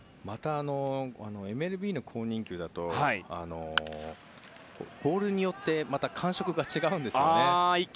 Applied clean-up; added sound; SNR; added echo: none; none; none; none.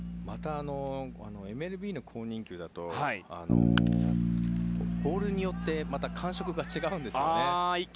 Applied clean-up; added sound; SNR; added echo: none; Bass guitar; -1 dB; none.